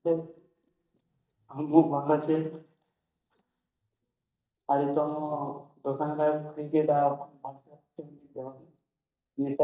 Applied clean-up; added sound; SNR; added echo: neural mask model DeepFilterNet 3.